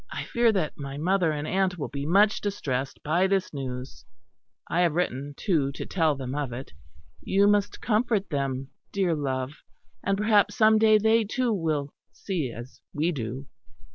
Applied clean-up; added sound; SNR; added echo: none; none; none; none.